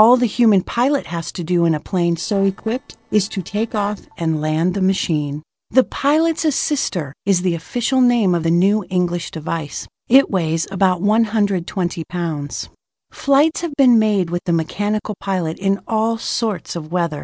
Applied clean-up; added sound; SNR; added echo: neural separator model SepFormer DNS4.